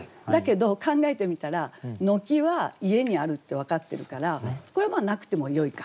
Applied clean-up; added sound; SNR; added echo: none; none; none; none.